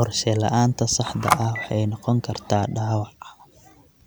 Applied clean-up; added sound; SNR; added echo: none; Telephone; 7 dB; none.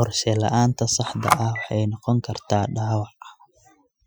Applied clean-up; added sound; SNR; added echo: classical method Wiener filter.